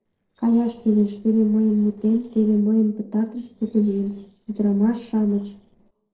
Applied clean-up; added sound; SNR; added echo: neural separator model SepFormer DNS4.